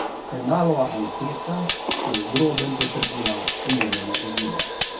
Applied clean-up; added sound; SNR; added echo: none; Fire; 2 dB; reverberation time 0.3 s.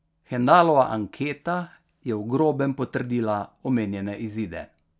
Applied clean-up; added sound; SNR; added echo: none; none; none; none.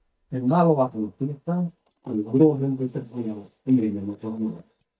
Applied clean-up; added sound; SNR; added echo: neural mask model DeepFilterNet 3.